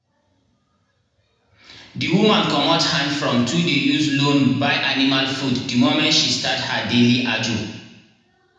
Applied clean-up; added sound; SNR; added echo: none; none; none; reverberation time 1.0 s.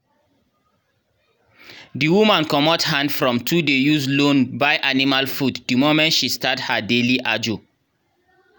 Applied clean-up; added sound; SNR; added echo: none; none; none; none.